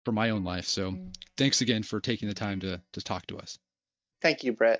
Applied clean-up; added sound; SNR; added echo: neural mask model DeepFilterNet 3.